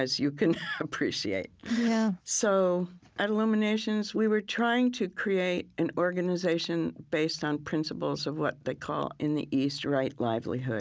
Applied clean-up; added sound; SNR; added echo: none; none; none; none.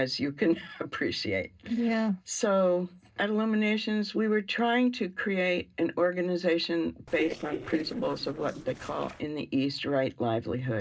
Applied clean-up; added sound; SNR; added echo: neural separator model SepFormer DNS4.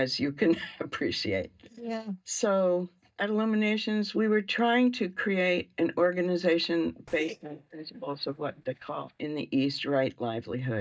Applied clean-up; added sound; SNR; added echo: neural mask model DeepFilterNet 3.